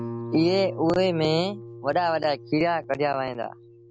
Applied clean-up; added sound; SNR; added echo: none; Guitar; 13 dB; none.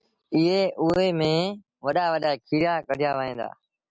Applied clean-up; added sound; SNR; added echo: none; none; none; none.